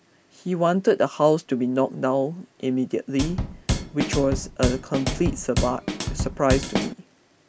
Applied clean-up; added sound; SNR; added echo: none; Drum kit; 2 dB; none.